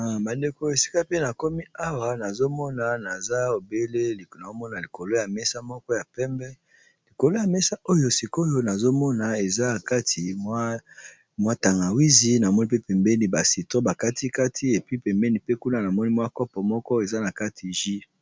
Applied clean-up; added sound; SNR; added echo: none; none; none; none.